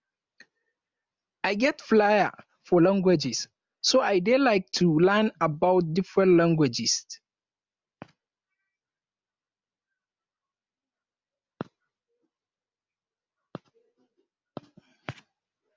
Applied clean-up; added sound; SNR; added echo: none; none; none; none.